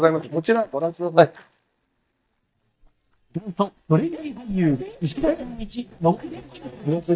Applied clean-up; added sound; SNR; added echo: neural mask model DeepFilterNet 3.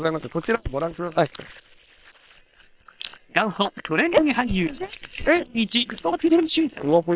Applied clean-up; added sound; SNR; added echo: neural separator model SepFormer WHAM!.